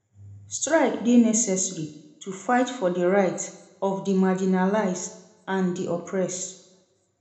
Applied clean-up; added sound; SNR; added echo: none; none; none; reverberation time 0.7 s.